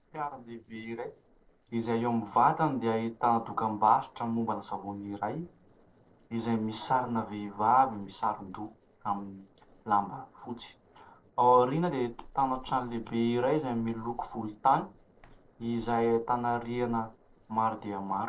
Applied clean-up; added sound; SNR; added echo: neural separator model SepFormer DNS4.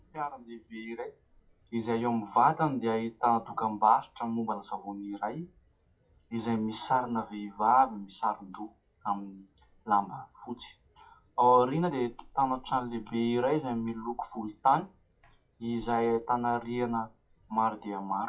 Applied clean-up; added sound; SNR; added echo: classical method WPE with log-MMSE.